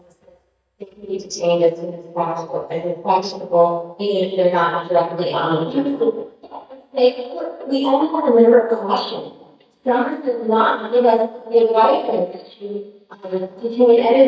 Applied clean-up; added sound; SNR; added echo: neural mask model DeepFilterNet 3.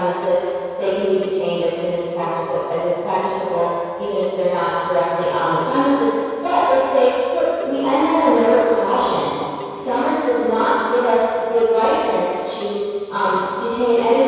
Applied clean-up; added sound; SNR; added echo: none; Telephone; 18 dB; reverberation time 2.2 s.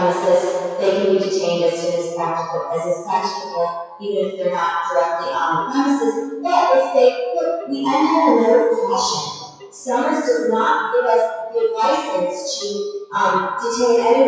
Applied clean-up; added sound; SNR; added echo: classical method WPE with log-MMSE.